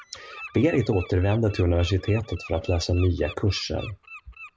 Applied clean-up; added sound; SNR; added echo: none; Bird; 18 dB; none.